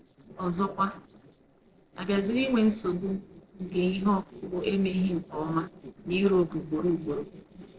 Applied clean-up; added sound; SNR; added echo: neural separator model SepFormer DNS4.